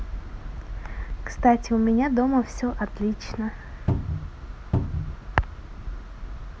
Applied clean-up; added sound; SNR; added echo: none; Cupboard open or close; -1 dB; none.